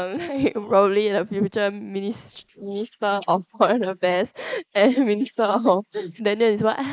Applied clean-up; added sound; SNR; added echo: neural mask model Resemble Enhance denoiser.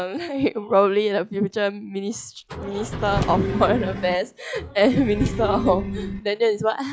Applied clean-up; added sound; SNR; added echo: classical method log-MMSE.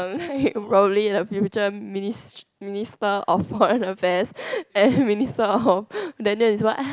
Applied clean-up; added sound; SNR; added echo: none; none; none; none.